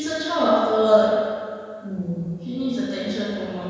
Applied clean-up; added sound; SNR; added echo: none; none; none; reverberation time 1.9 s.